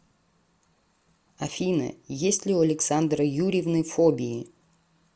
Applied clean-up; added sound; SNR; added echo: none; none; none; none.